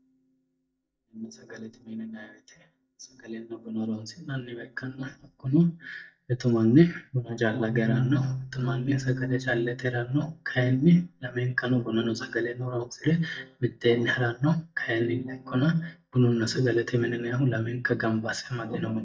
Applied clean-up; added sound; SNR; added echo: neural mask model DeepFilterNet 3.